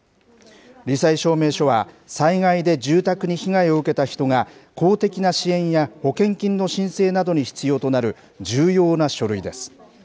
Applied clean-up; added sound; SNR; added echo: none; none; none; none.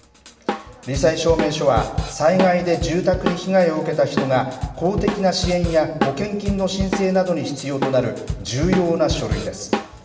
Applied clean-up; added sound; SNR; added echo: none; Drum kit; 7 dB; reverberation time 1.1 s.